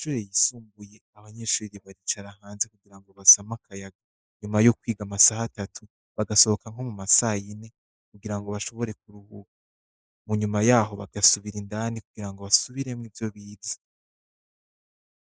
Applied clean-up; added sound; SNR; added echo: neural mask model Resemble Enhance denoiser.